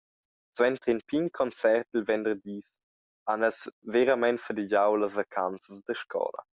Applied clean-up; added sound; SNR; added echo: none; none; none; none.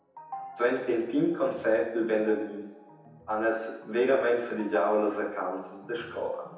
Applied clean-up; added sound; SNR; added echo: none; Organ; 19 dB; reverberation time 0.9 s.